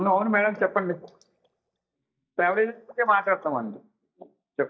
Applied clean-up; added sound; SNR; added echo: neural mask model DeepFilterNet 3.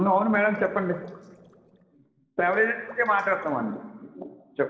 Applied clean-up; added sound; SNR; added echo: neural separator model SepFormer DNS4.